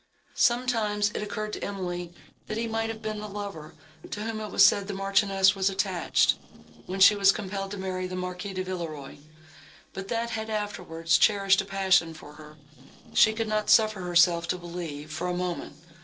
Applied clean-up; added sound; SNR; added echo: neural separator model SepFormer DNS4.